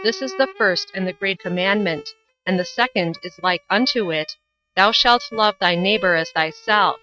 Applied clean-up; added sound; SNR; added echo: neural mask model RNNoise.